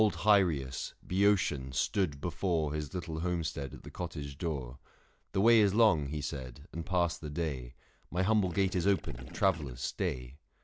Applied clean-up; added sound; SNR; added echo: none; Gurgling / Liquid; 16 dB; none.